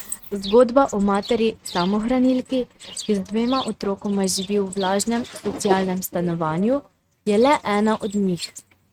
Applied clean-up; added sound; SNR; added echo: neural mask model RNNoise.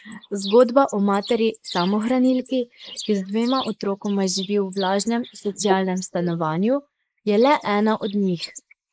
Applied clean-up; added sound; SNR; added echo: neural mask model Resemble Enhance denoiser.